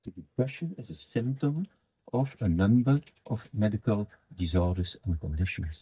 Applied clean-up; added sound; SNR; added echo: neural mask model DeepFilterNet 3.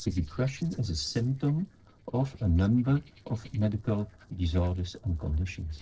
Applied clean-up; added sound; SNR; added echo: neural separator model SepFormer DNS4.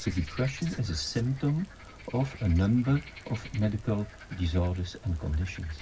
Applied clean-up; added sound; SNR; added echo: none; Frog; 16 dB; reverberation time 0.4 s.